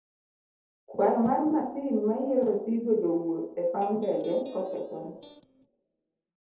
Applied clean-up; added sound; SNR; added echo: neural separator model SepFormer DNS4.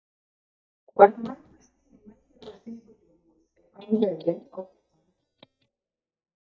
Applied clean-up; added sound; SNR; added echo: neural mask model DeepFilterNet 3.